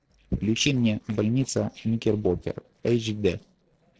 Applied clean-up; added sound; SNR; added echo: neural separator model SepFormer DNS4.